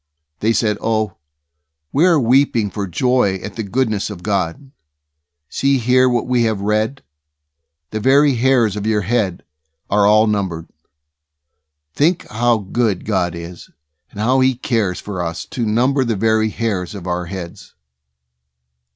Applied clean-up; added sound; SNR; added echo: none; none; none; none.